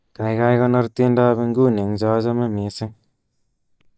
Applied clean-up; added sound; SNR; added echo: neural mask model DeepFilterNet 3.